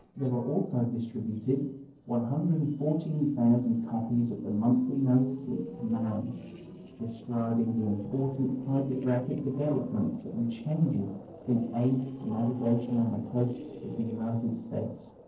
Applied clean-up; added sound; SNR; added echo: neural separator model SepFormer DNS4.